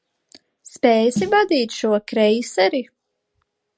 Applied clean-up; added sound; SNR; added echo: none; Snare drum; 13 dB; none.